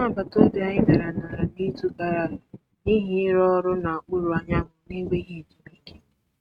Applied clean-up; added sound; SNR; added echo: neural mask model RNNoise.